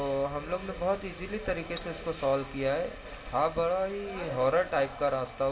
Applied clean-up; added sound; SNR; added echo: none; Cutlery, silverware / Dishes, pots, and pans; 20 dB; reverberation time 0.8 s.